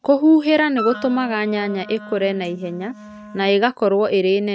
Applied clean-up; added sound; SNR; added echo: neural mask model RNNoise.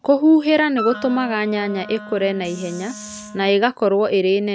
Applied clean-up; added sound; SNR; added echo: none; Wind instrument, woodwind instrument + Hiss; 14 dB; none.